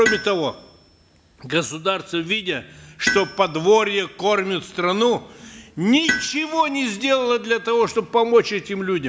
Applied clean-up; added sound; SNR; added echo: none; Tools; 11 dB; none.